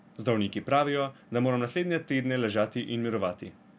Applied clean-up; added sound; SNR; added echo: none; none; none; none.